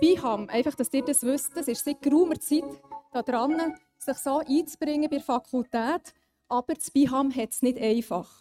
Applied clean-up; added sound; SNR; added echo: neural mask model RNNoise.